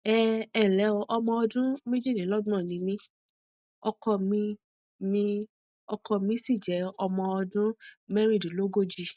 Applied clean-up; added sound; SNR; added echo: none; none; none; none.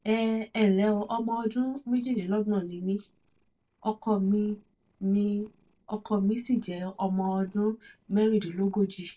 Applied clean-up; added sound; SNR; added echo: neural separator model SepFormer DNS4.